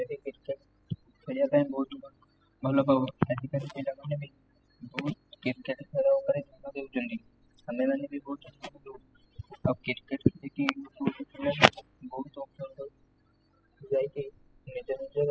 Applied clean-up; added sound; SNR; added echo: classical method spectral subtraction.